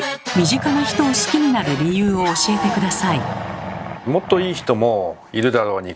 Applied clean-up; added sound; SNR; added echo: none; Growling; 11 dB; none.